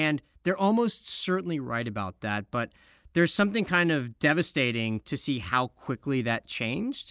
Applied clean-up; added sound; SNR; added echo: none; none; none; none.